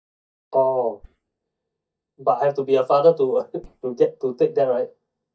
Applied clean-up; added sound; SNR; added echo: neural mask model DeepFilterNet 3.